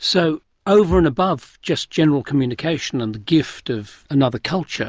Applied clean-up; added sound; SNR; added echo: none; Bass drum / Thump, thud; 19 dB; none.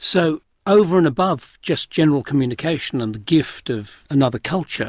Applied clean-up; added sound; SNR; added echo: none; none; none; none.